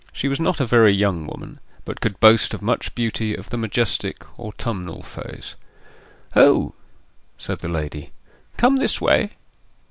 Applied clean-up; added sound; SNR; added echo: none; none; none; none.